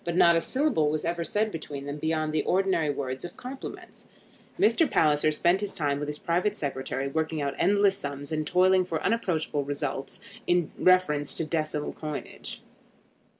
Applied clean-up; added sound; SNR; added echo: none; none; none; none.